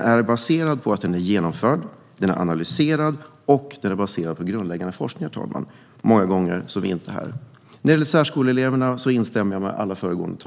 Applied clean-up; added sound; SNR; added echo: none; none; none; none.